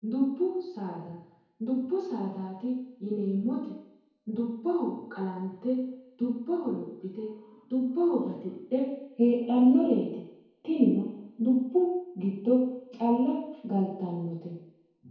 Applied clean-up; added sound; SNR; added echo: none; none; none; reverberation time 0.9 s.